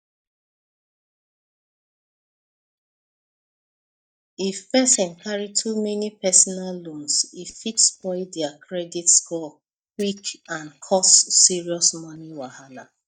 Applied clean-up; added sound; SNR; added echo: neural mask model DeepFilterNet 3.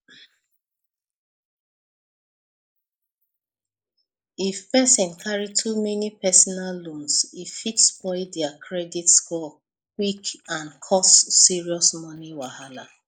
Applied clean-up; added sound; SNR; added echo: neural mask model Resemble Enhance denoiser.